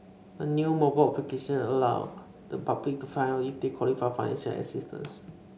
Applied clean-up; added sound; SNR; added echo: none; none; none; none.